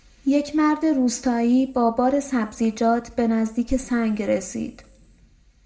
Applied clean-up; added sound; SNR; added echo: none; Thump, thud; 14 dB; reverberation time 0.5 s.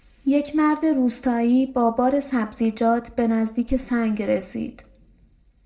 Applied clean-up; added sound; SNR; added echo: neural separator model SepFormer DNS4.